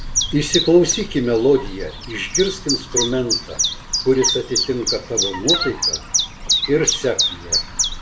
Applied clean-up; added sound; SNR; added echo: none; Chirp, tweet; 1 dB; reverberation time 0.4 s.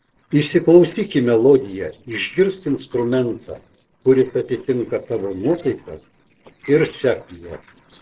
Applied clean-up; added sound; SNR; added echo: neural separator model SepFormer DNS4.